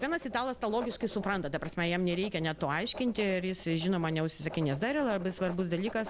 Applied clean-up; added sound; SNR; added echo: none; Writing; 15 dB; none.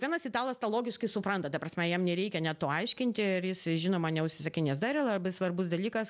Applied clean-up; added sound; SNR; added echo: none; none; none; none.